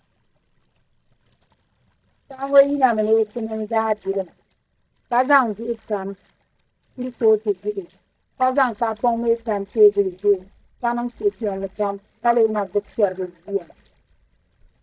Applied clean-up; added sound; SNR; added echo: neural mask model DeepFilterNet 3.